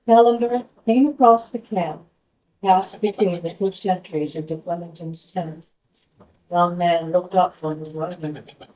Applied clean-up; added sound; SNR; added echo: neural mask model DeepFilterNet 3.